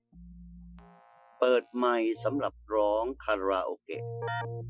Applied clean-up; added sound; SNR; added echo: classical method Wiener filter.